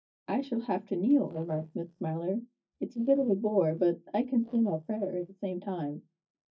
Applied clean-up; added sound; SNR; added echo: neural mask model DeepFilterNet 3.